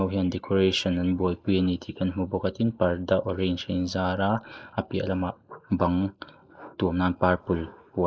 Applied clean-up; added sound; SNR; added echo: neural mask model Resemble Enhance denoiser.